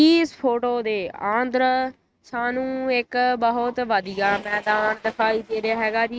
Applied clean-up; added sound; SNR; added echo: neural mask model RNNoise.